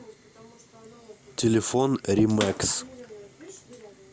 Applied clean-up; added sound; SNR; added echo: none; Bathtub (filling or washing) / Water / Splash, splatter; 13 dB; none.